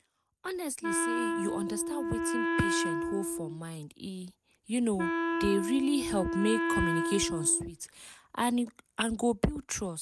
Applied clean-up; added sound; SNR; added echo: none; Wind instrument, woodwind instrument; 0 dB; none.